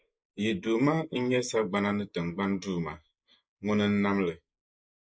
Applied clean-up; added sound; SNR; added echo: neural mask model Resemble Enhance denoiser.